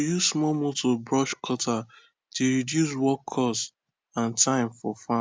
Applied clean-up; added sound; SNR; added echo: none; none; none; none.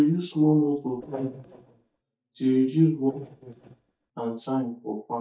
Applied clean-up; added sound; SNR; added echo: neural mask model DeepFilterNet 3.